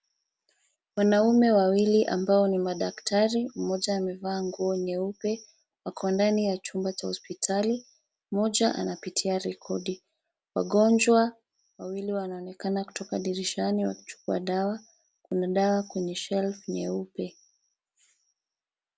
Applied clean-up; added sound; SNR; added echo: none; none; none; none.